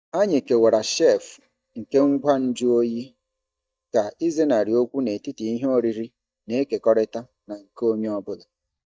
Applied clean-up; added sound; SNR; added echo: neural mask model DeepFilterNet 3.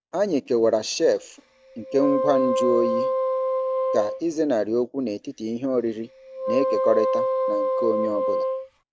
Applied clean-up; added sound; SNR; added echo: none; Wind instrument, woodwind instrument; 0 dB; none.